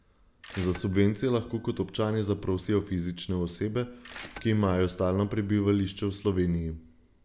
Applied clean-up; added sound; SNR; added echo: none; Bell / Mechanisms; 16 dB; none.